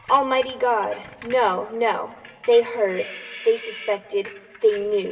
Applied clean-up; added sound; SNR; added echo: none; Screech; 18 dB; reverberation time 2.8 s.